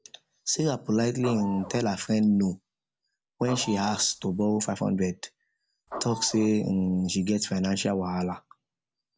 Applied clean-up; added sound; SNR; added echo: none; Printer / Engine; 13 dB; none.